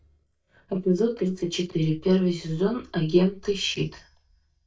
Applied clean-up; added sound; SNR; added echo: neural mask model DeepFilterNet 3.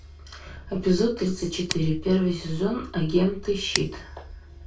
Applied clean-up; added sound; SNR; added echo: none; Scissors; 14 dB; reverberation time 0.2 s.